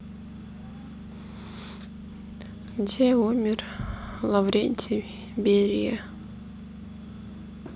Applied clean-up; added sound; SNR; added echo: none; none; none; none.